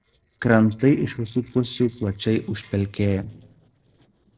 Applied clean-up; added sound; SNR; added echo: neural separator model SepFormer DNS4.